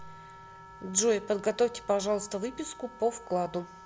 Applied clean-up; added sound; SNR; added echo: none; Wind instrument, woodwind instrument; 19 dB; none.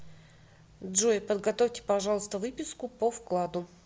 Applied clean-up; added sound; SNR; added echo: none; none; none; none.